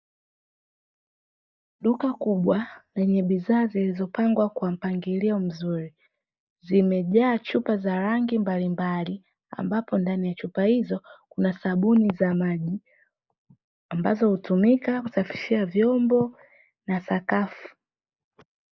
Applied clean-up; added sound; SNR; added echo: neural mask model DeepFilterNet 3.